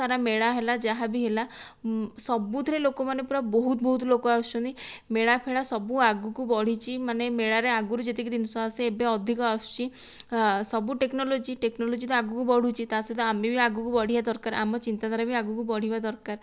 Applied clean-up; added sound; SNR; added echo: none; none; none; none.